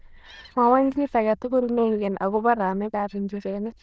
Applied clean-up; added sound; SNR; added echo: neural diffusion model UNIVERSE++.